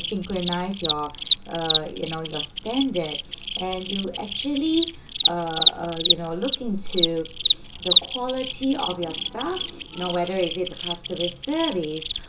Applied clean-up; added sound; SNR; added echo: none; Cricket; -4 dB; reverberation time 0.2 s.